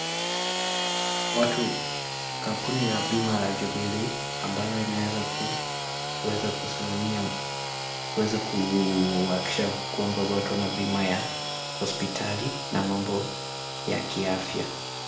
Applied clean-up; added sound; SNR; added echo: none; Sawing / Engine; 2 dB; reverberation time 0.7 s.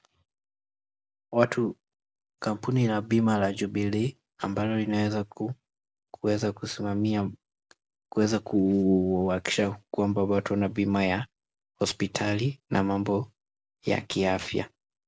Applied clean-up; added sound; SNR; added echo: none; none; none; none.